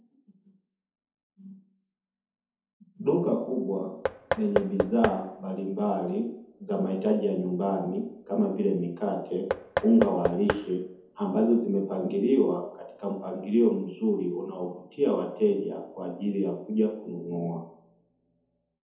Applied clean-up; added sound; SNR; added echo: none; Knock / Wood; 4 dB; reverberation time 2.1 s.